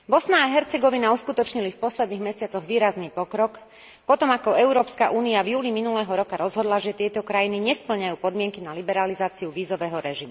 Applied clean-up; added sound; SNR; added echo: none; none; none; none.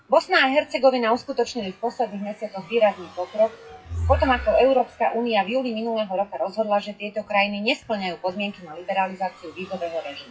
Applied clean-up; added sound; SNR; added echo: classical method WPE with log-MMSE.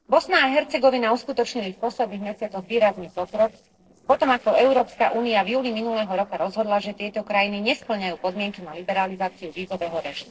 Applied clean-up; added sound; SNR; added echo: neural separator model SepFormer DNS4.